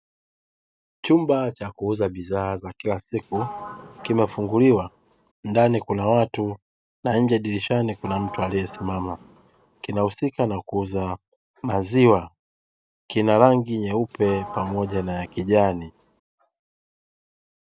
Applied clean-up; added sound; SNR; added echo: none; Sliding door; 17 dB; none.